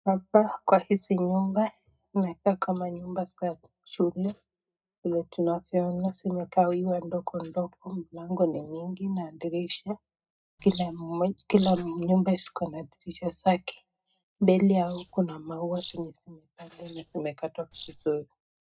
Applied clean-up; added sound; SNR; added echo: neural mask model DeepFilterNet 3.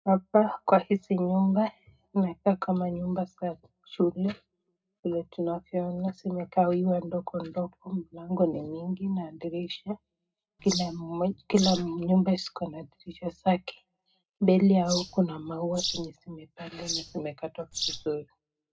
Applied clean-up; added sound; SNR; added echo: none; Bird vocalization, bird call, bird song; 8 dB; reverberation time 0.2 s.